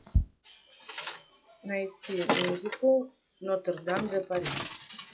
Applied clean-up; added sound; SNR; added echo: classical method log-MMSE.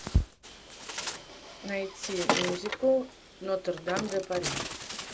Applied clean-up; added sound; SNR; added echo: none; Bird; 4 dB; none.